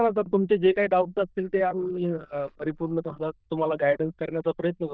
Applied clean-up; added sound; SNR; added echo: neural diffusion model UNIVERSE++.